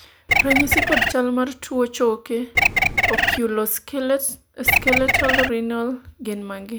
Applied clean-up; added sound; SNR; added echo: none; Bird; -5 dB; none.